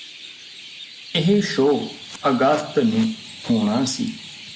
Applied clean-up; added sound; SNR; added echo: none; Chirp, tweet + Packing tape, duct tape; 16 dB; none.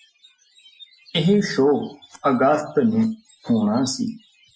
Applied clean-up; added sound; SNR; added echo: classical method Wiener filter.